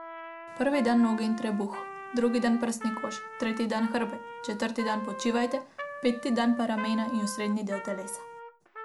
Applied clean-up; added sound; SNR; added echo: none; Trumpet; 11 dB; none.